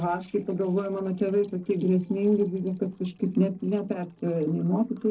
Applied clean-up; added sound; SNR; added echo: neural separator model SepFormer DNS4.